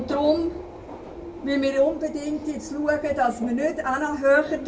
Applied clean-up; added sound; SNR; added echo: none; Subway, metro, underground; 14 dB; reverberation time 0.2 s.